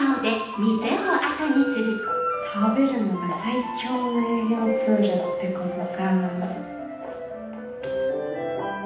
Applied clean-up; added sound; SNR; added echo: none; Mallet percussion; 11 dB; reverberation time 0.9 s.